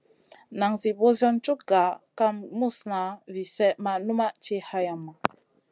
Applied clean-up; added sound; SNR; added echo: none; none; none; none.